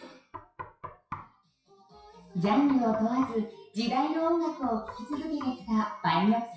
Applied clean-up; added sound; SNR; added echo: classical method WPE with log-MMSE.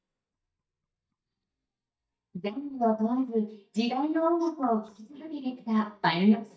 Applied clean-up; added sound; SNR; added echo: neural mask model DeepFilterNet 3.